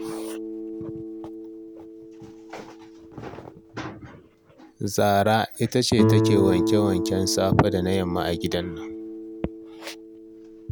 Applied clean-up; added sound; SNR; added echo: none; Guitar; 3 dB; none.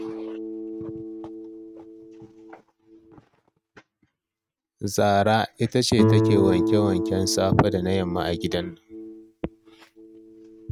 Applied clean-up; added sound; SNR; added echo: neural mask model RNNoise.